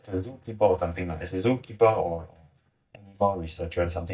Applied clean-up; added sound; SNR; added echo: neural mask model DeepFilterNet 3.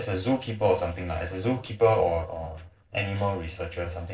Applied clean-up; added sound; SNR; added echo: neural separator model SepFormer DNS4.